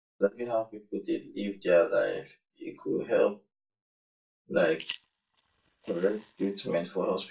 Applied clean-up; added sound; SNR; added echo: neural mask model DeepFilterNet 3.